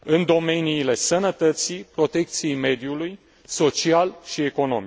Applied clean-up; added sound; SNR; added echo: none; none; none; none.